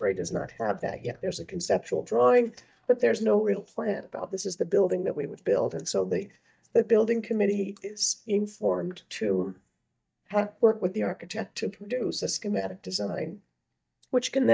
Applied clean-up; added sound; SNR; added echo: neural mask model DeepFilterNet 3.